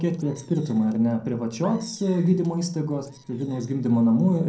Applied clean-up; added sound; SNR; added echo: neural separator model SepFormer DNS4.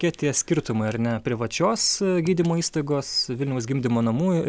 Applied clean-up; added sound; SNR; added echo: none; none; none; none.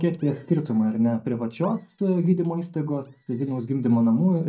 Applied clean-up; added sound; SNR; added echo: neural mask model DeepFilterNet 3.